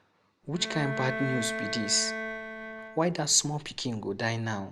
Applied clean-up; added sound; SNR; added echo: none; Bowed string instrument; 6 dB; none.